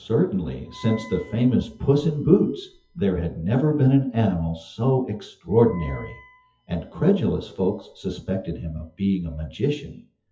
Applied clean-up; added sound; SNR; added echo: classical method WPE with log-MMSE.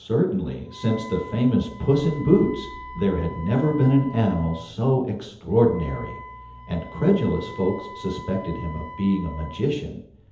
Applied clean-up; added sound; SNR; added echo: none; Wind instrument, woodwind instrument; 18 dB; reverberation time 0.8 s.